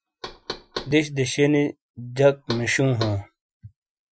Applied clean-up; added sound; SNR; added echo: classical method Wiener filter.